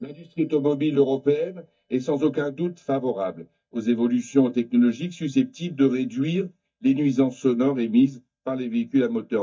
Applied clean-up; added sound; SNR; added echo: neural mask model DeepFilterNet 3.